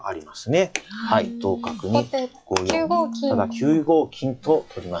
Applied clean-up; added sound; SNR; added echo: classical method log-MMSE.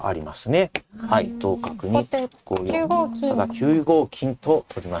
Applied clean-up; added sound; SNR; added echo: neural mask model RNNoise.